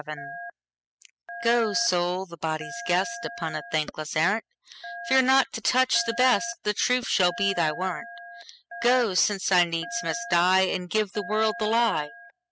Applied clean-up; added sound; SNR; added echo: classical method spectral subtraction.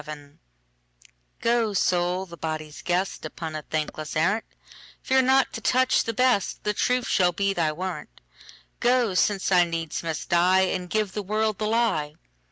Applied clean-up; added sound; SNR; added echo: none; none; none; none.